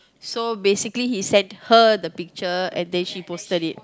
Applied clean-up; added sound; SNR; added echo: none; none; none; none.